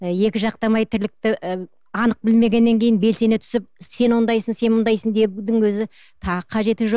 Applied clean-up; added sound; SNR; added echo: none; none; none; none.